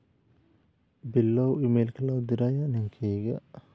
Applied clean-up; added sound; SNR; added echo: none; none; none; none.